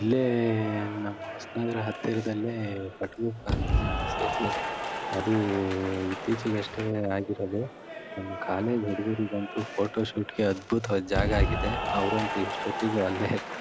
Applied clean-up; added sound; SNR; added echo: none; Applause / Cheering; 4 dB; none.